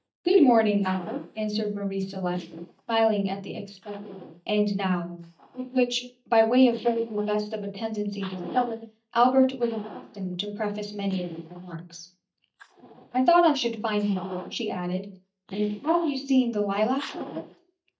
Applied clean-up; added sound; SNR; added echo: neural mask model DeepFilterNet 3.